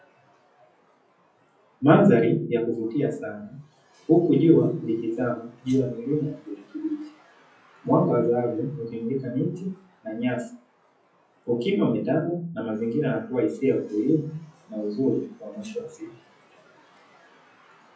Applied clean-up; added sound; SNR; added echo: classical method WPE with log-MMSE.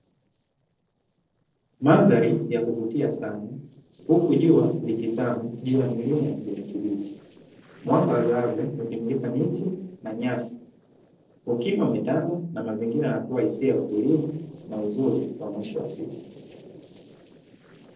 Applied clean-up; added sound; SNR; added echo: neural separator model SepFormer DNS4.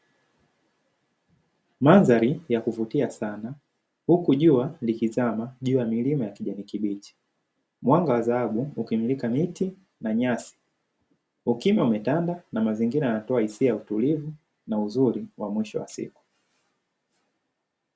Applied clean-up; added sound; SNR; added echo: none; none; none; none.